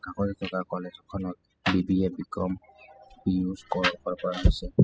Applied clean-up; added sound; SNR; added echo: classical method spectral subtraction.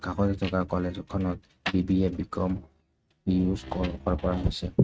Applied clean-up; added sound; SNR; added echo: neural mask model RNNoise.